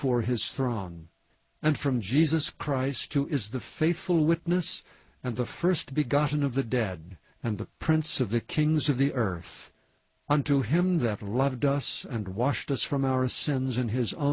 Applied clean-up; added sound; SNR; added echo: none; none; none; none.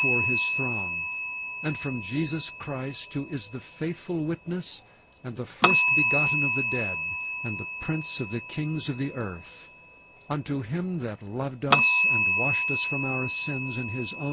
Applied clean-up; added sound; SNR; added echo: none; Bell; -3 dB; none.